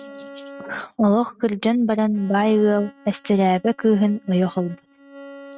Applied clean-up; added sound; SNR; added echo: neural mask model RNNoise.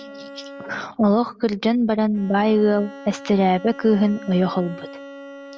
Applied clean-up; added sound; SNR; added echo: none; Bowed string instrument; 18 dB; none.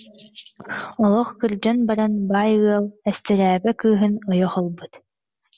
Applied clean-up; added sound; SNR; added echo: none; none; none; none.